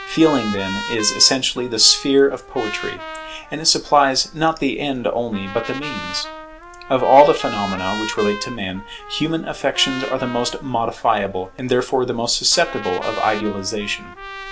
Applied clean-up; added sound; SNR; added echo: none; Trumpet; 13 dB; none.